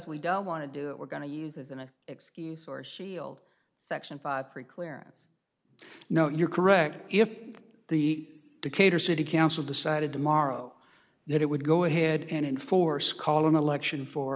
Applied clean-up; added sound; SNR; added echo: none; none; none; none.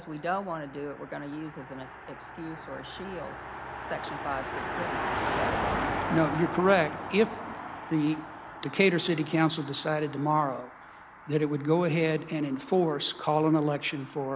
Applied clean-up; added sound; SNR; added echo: none; Car passing by; 7 dB; none.